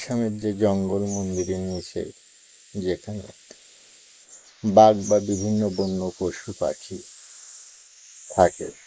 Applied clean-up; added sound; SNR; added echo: neural mask model Resemble Enhance denoiser.